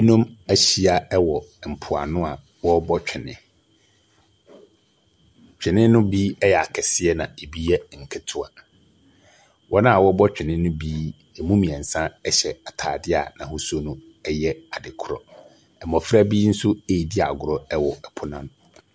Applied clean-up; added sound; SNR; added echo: none; none; none; none.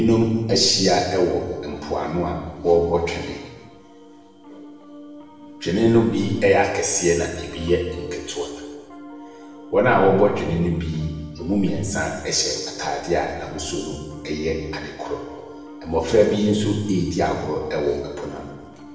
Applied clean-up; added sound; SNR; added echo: none; Piano; 19 dB; reverberation time 1.2 s.